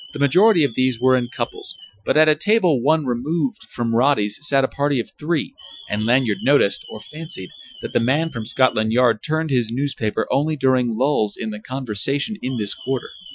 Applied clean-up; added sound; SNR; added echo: classical method Wiener filter.